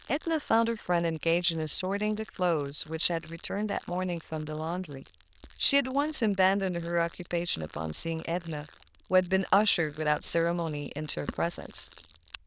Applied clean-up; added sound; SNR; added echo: neural diffusion model UNIVERSE++.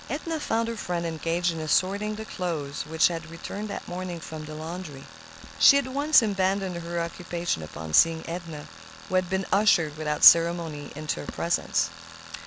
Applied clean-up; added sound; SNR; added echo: none; Tools; 16 dB; none.